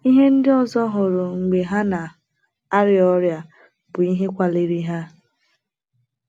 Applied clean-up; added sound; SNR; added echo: none; none; none; none.